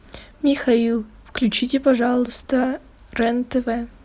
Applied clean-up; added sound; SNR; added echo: none; none; none; none.